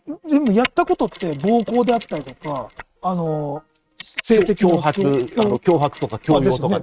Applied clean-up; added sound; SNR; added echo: neural mask model RNNoise.